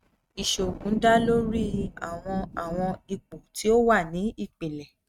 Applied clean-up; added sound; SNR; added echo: neural mask model RNNoise.